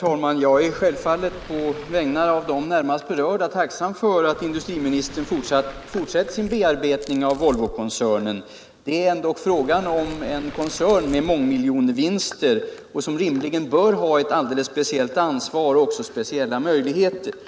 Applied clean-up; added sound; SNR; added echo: none; Tearing + Waves, surf; 18 dB; none.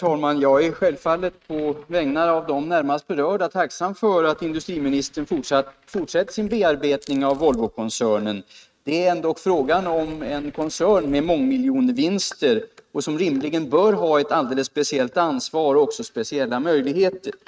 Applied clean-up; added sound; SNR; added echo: neural mask model RNNoise.